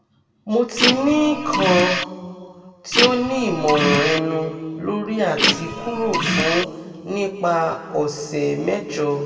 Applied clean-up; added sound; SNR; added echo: none; Printer; 0 dB; reverberation time 1.9 s.